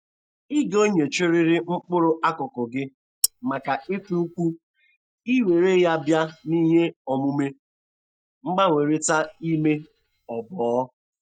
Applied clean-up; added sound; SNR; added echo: neural mask model DeepFilterNet 3.